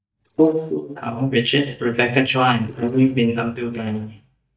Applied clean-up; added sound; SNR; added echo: neural mask model DeepFilterNet 3.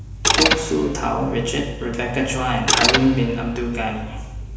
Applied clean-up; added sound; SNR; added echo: none; Mechanisms; 1 dB; reverberation time 1.0 s.